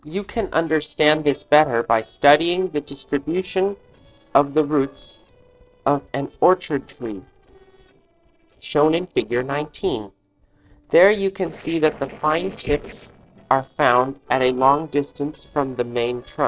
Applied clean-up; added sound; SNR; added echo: neural separator model SepFormer DNS4.